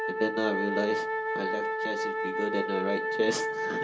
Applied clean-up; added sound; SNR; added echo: none; Wind instrument, woodwind instrument; -1 dB; reverberation time 0.2 s.